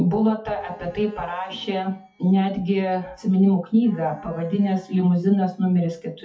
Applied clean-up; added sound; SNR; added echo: classical method WPE with log-MMSE.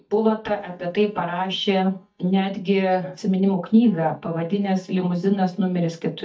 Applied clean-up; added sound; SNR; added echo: neural mask model DeepFilterNet 3.